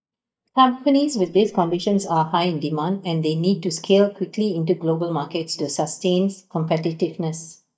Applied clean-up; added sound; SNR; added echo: neural mask model DeepFilterNet 3.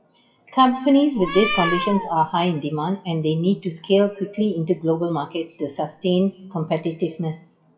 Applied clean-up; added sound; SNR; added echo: classical method WPE with log-MMSE.